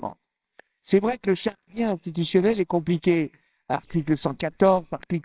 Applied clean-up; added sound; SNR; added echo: neural separator model SepFormer WHAMR!.